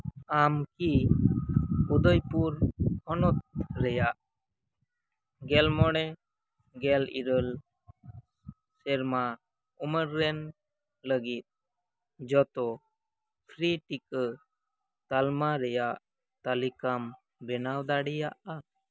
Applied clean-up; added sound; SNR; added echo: none; none; none; none.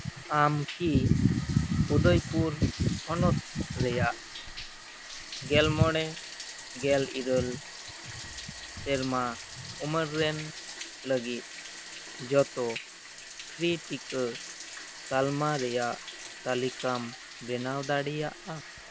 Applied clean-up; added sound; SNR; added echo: none; Bathtub (filling or washing); 13 dB; none.